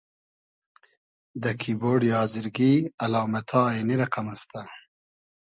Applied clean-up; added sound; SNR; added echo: none; none; none; none.